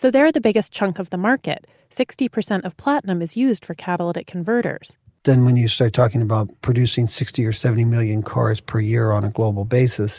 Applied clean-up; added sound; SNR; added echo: neural mask model Resemble Enhance denoiser.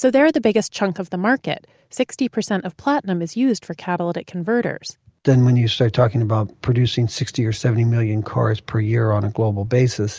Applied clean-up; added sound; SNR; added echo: none; none; none; none.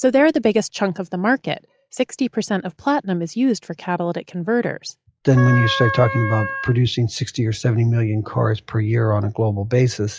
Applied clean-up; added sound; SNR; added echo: classical method log-MMSE.